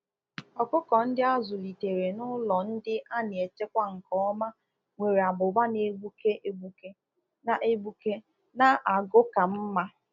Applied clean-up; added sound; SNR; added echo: none; none; none; none.